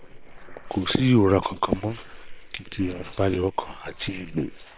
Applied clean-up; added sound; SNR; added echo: neural separator model SepFormer WHAM!.